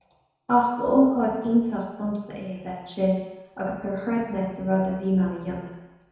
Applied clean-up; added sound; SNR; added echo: none; none; none; reverberation time 1.0 s.